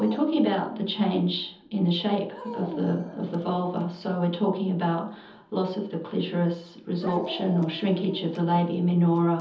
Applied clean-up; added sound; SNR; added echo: none; Dog; 17 dB; reverberation time 0.7 s.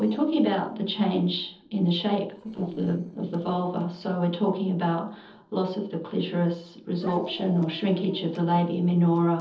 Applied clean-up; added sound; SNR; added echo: neural separator model SepFormer DNS4.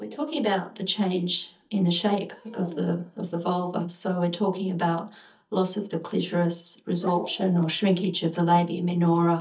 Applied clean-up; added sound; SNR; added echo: neural mask model DeepFilterNet 3.